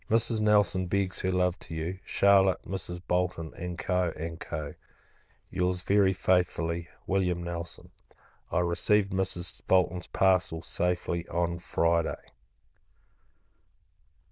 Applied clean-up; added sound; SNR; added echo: neural diffusion model UNIVERSE++.